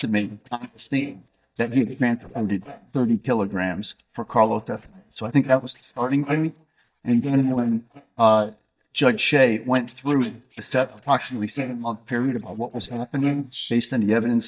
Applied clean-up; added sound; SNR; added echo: neural mask model DeepFilterNet 3.